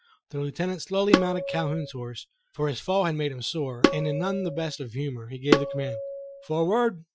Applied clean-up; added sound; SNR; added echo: classical method Wiener filter.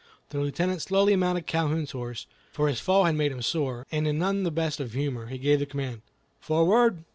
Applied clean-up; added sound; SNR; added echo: none; none; none; none.